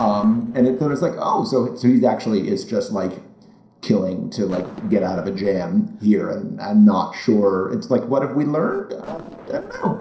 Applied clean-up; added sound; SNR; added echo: neural separator model SepFormer DNS4.